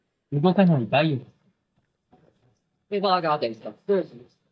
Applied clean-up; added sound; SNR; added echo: neural mask model DeepFilterNet 3.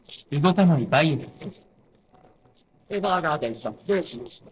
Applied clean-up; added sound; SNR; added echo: neural separator model SepFormer DNS4.